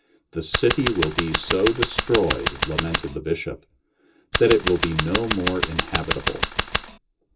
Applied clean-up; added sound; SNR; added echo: none; Scissors; 1 dB; reverberation time 0.2 s.